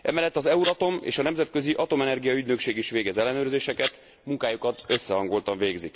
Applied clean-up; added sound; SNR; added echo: none; Domestic sounds, home sounds; 10 dB; none.